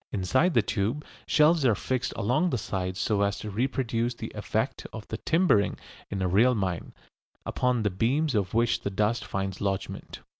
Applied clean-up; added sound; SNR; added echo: none; none; none; none.